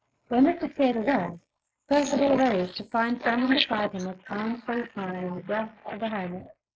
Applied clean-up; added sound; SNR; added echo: neural mask model Resemble Enhance denoiser.